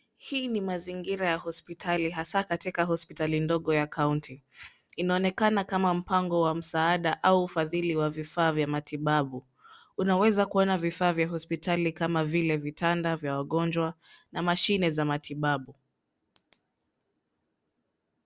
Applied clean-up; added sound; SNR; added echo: none; none; none; none.